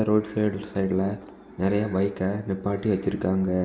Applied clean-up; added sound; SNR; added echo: none; none; none; none.